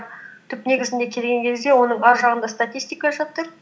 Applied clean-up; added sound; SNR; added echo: none; none; none; none.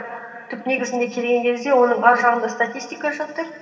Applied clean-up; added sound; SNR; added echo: none; none; none; reverberation time 2.6 s.